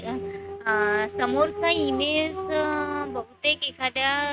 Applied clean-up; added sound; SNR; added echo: neural mask model RNNoise.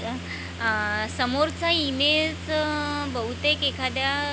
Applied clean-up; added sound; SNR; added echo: none; none; none; none.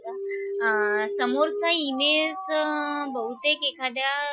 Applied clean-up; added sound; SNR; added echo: classical method Wiener filter.